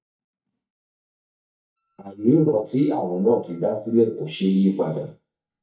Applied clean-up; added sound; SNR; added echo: neural mask model DeepFilterNet 3.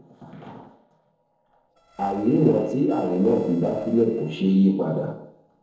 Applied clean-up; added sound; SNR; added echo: neural separator model SepFormer DNS4.